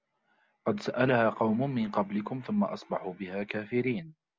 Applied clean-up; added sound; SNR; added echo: none; none; none; none.